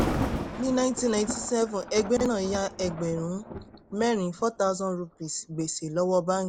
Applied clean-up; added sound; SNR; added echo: none; Thunder; 8 dB; none.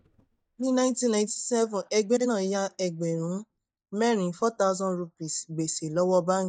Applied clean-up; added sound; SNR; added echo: neural mask model DeepFilterNet 3.